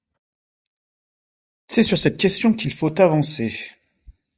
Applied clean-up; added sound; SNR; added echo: neural mask model DeepFilterNet 3.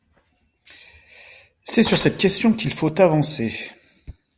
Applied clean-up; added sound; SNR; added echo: neural separator model SepFormer DNS4.